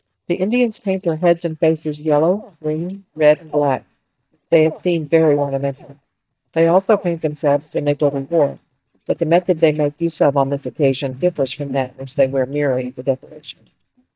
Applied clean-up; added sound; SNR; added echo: neural mask model DeepFilterNet 3.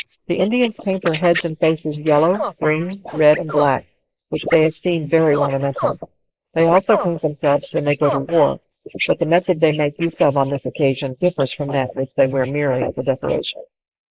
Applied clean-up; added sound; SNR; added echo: neural mask model Resemble Enhance denoiser.